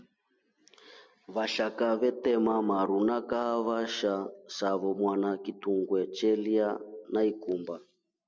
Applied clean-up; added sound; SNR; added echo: none; none; none; none.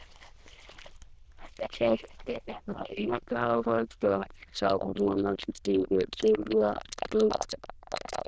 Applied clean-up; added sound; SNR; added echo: neural diffusion model UNIVERSE++.